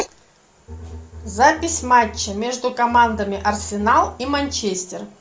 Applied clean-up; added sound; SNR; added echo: none; Bowed string instrument + Writing; 15 dB; none.